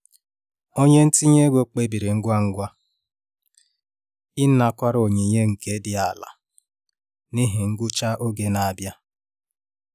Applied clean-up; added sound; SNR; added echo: none; none; none; none.